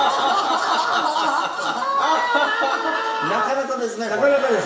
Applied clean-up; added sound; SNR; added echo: none; none; none; reverberation time 0.7 s.